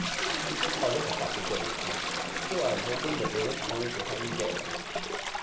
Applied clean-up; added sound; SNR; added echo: none; Toilet flush; -2 dB; reverberation time 2.3 s.